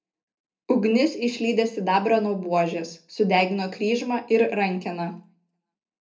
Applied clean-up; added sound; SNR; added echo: none; none; none; reverberation time 0.3 s.